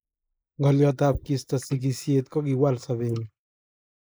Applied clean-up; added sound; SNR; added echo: neural mask model Resemble Enhance denoiser.